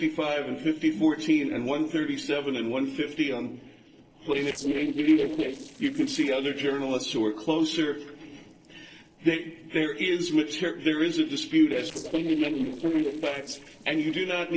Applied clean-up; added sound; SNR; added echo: neural separator model SepFormer DNS4.